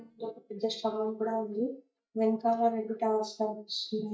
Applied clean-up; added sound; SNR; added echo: neural mask model DeepFilterNet 3.